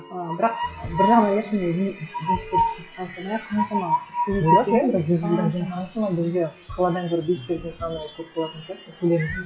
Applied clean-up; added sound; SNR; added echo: classical method WPE with log-MMSE.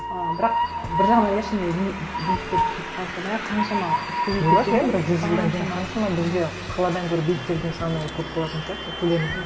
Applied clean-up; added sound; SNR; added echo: none; Train; 3 dB; reverberation time 1.8 s.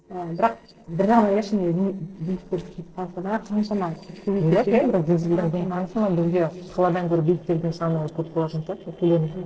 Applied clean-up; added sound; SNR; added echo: neural separator model SepFormer DNS4.